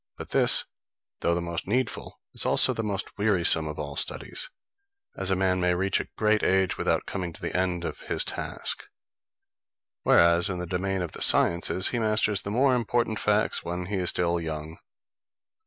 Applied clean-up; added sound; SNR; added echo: none; none; none; none.